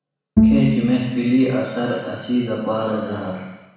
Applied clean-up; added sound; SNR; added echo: none; Bowed string instrument; -1 dB; reverberation time 1.1 s.